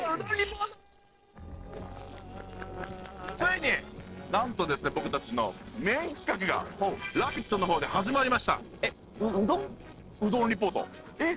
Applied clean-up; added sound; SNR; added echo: neural separator model SepFormer DNS4.